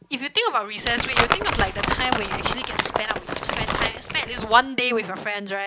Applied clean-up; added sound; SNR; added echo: none; Crumpling, crinkling; 0 dB; none.